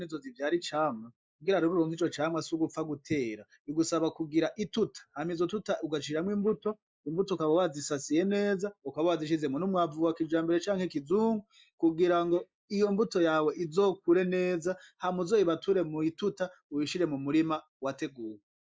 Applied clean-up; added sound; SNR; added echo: neural mask model Resemble Enhance denoiser.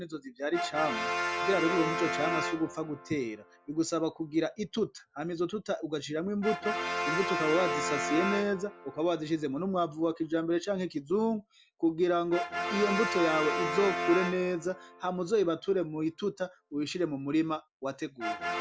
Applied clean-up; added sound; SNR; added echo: none; Brass instrument; 5 dB; none.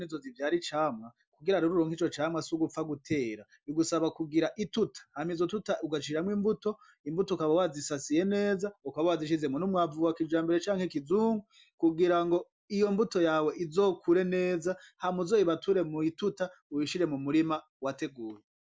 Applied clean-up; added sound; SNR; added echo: none; none; none; none.